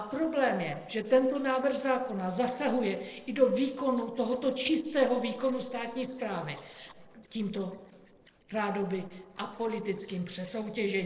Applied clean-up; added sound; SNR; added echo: neural separator model SepFormer DNS4.